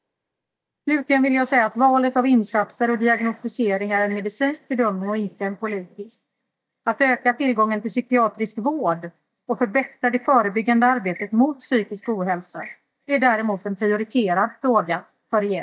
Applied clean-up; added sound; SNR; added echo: neural mask model DeepFilterNet 3.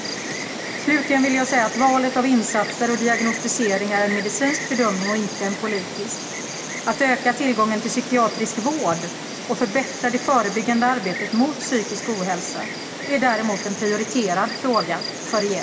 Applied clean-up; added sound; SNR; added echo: none; Insect; 8 dB; reverberation time 0.8 s.